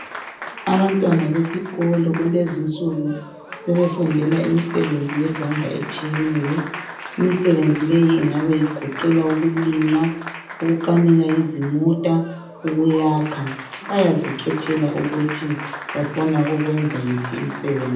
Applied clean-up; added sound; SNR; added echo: none; Applause; 13 dB; reverberation time 0.6 s.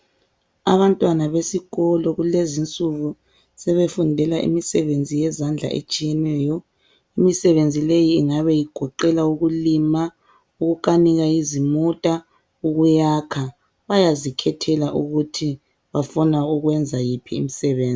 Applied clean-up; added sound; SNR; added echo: none; none; none; none.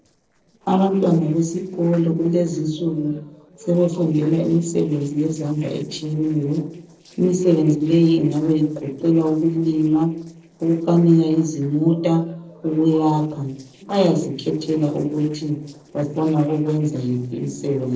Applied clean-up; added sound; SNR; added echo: neural separator model SepFormer DNS4.